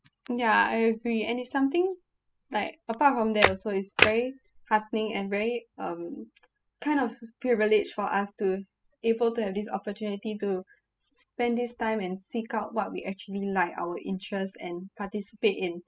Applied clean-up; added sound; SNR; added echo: classical method spectral subtraction.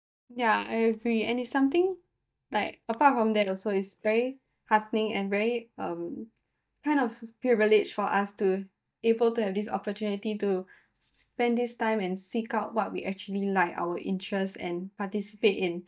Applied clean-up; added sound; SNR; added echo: neural mask model DeepFilterNet 3.